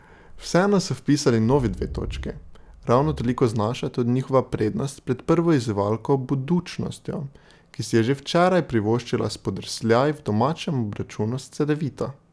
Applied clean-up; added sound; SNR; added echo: none; none; none; none.